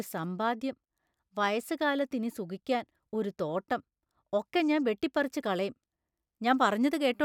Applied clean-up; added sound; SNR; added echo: none; none; none; none.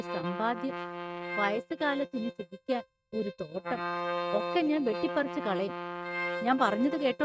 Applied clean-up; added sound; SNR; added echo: neural mask model RNNoise.